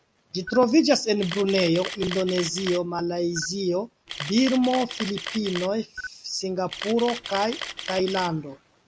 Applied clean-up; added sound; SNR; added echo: none; Camera; 11 dB; none.